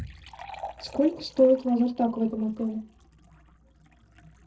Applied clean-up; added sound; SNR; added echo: neural separator model SepFormer DNS4.